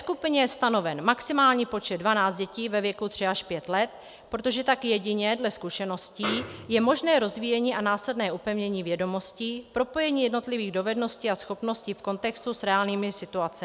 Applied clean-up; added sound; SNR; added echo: none; Snare drum; 8 dB; none.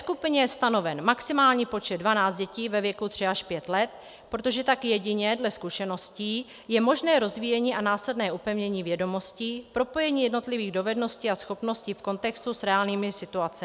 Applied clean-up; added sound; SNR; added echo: none; none; none; none.